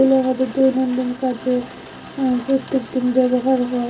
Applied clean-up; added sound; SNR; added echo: none; Rain; 19 dB; reverberation time 0.2 s.